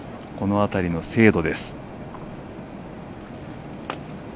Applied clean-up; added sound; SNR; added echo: none; none; none; none.